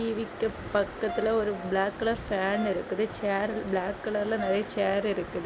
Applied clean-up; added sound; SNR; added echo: none; Brass instrument; 13 dB; none.